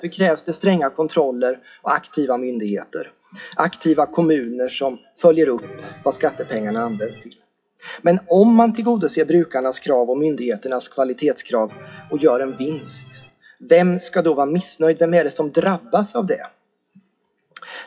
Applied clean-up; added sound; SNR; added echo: classical method WPE with log-MMSE.